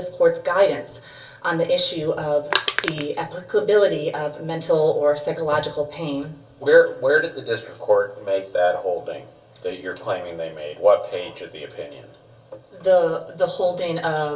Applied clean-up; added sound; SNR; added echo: none; Crushing; 2 dB; reverberation time 0.2 s.